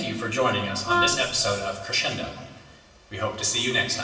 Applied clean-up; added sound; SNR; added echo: none; Wind instrument, woodwind instrument; 1 dB; reverberation time 1.4 s.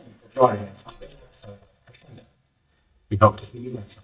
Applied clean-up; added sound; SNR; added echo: neural mask model DeepFilterNet 3.